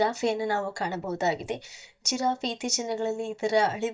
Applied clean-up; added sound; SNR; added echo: neural mask model DeepFilterNet 3.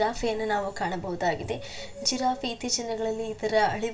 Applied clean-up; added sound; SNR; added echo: none; Bass drum; 18 dB; reverberation time 0.3 s.